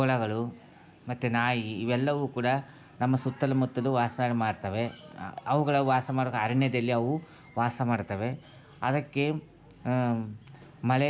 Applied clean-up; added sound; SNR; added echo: none; none; none; none.